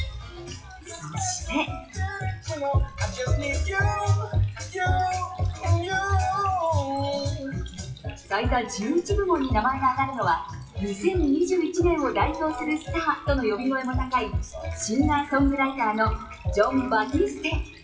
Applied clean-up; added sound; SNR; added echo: classical method WPE with log-MMSE.